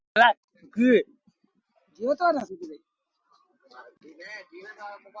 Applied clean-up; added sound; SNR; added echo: none; none; none; none.